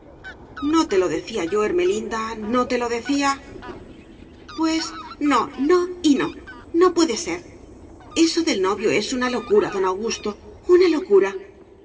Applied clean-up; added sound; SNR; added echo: none; Fowl; 19 dB; reverberation time 1.3 s.